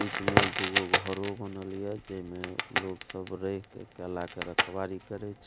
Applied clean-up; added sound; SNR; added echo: none; Crackle; -3 dB; none.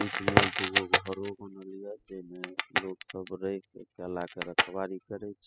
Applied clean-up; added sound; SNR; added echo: classical method spectral subtraction.